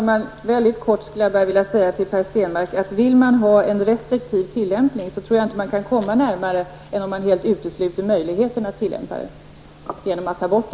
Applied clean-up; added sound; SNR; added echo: none; none; none; none.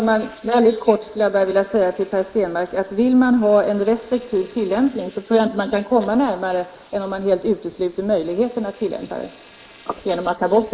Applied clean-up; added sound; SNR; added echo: neural mask model Resemble Enhance denoiser.